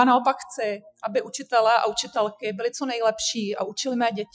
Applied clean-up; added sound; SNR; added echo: classical method Wiener filter.